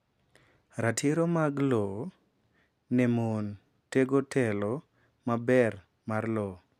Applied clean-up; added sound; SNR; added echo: none; none; none; none.